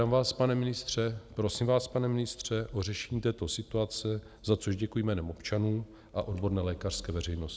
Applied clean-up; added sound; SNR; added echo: none; none; none; none.